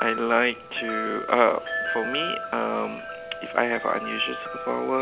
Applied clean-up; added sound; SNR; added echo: none; Wind chime; 7 dB; none.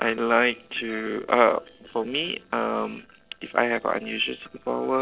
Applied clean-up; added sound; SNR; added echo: neural separator model SepFormer DNS4.